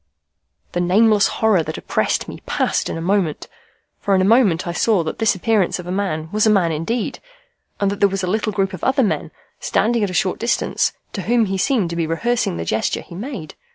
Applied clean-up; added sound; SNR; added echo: none; none; none; none.